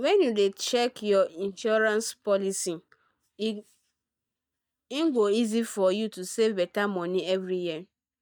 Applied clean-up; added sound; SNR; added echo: neural mask model DeepFilterNet 3.